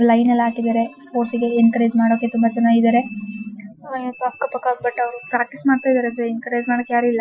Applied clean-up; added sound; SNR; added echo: classical method Wiener filter.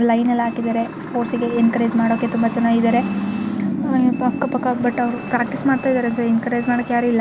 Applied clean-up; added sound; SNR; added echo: none; Train; 20 dB; none.